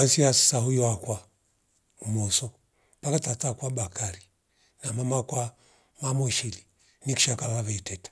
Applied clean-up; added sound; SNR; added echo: none; none; none; none.